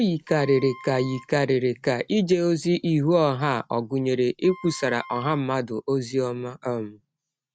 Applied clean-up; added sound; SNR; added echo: none; Wind instrument, woodwind instrument; 20 dB; none.